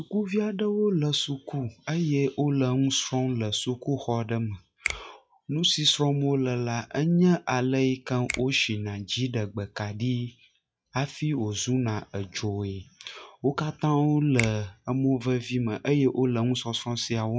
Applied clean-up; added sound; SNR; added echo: classical method log-MMSE.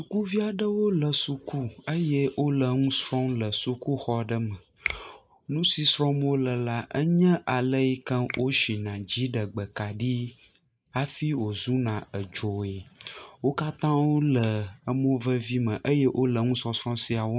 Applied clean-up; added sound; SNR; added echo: neural mask model Resemble Enhance denoiser.